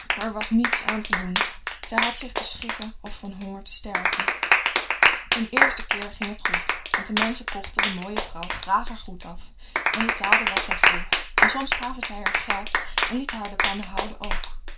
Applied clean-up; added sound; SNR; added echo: none; Clapping; -5 dB; reverberation time 0.2 s.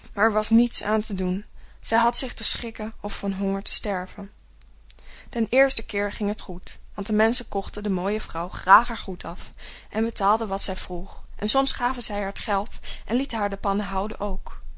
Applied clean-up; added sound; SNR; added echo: none; none; none; none.